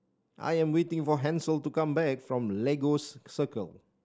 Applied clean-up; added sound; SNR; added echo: none; none; none; none.